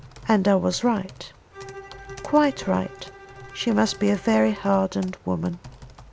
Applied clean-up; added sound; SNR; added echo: none; Typing + Bowed string instrument; 18 dB; none.